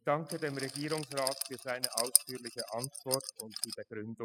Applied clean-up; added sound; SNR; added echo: classical method spectral subtraction.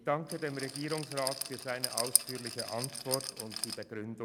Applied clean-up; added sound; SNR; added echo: none; Rattle; 0 dB; none.